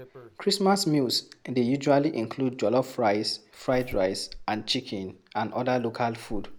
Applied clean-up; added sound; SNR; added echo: none; Zipper (clothing); 18 dB; none.